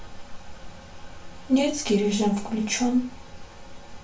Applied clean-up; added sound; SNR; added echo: none; none; none; reverberation time 0.3 s.